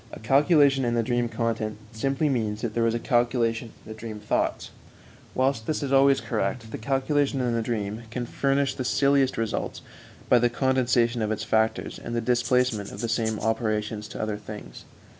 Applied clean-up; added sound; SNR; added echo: none; Rattle (instrument) + Electric guitar; 17 dB; none.